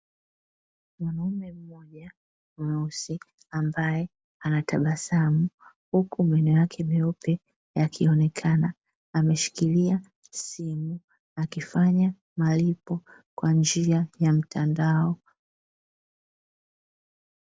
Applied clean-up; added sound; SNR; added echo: none; none; none; none.